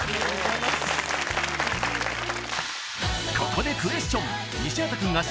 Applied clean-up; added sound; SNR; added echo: none; none; none; none.